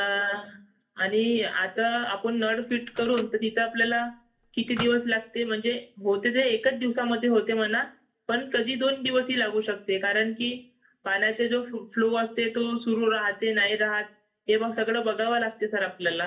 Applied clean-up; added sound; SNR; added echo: none; Microwave oven; 17 dB; reverberation time 0.3 s.